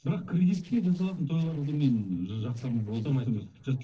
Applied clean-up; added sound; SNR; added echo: neural separator model SepFormer DNS4.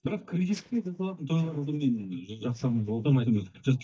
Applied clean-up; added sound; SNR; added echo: neural mask model DeepFilterNet 3.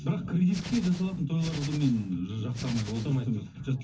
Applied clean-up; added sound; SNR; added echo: none; Hands; 14 dB; reverberation time 0.3 s.